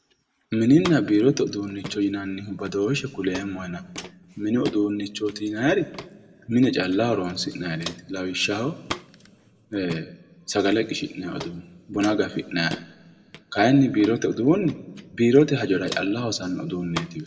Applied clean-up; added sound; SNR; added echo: none; Walk, footsteps; 17 dB; reverberation time 0.9 s.